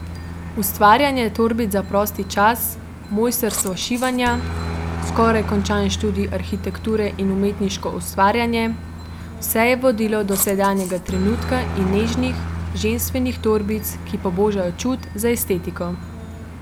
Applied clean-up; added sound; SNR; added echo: none; Aircraft; 8 dB; none.